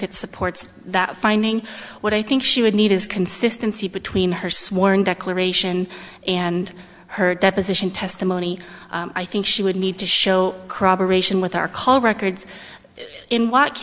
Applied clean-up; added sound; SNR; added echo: none; none; none; none.